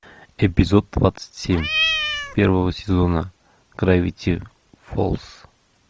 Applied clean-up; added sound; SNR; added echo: none; Cat; 2 dB; none.